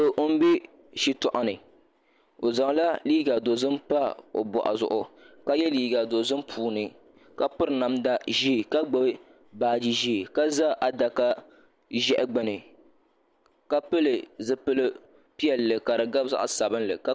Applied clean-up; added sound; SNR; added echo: none; none; none; none.